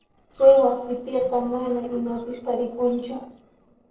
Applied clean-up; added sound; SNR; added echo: neural separator model SepFormer DNS4.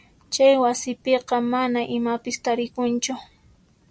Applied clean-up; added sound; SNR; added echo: none; none; none; none.